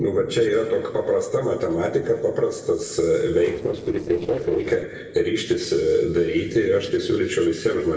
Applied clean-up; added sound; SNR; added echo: neural separator model SepFormer DNS4.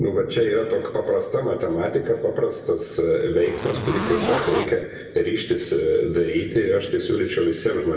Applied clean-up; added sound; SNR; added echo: none; Zipper (clothing); 6 dB; reverberation time 2.2 s.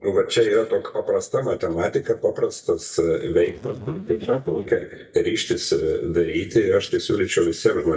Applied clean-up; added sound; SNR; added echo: neural mask model DeepFilterNet 3.